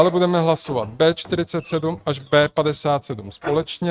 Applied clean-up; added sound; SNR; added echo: neural mask model RNNoise.